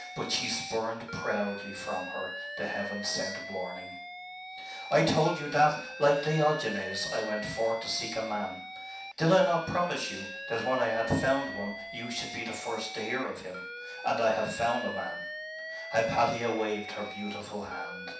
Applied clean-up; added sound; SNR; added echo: none; Alarm; 10 dB; reverberation time 0.7 s.